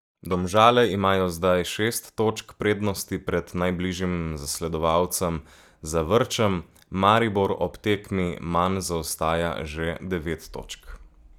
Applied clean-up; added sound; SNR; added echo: neural mask model DeepFilterNet 3.